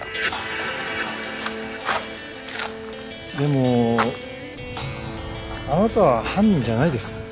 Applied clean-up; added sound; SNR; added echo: none; Insect; 12 dB; none.